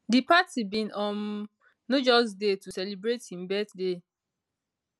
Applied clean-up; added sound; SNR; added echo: none; none; none; none.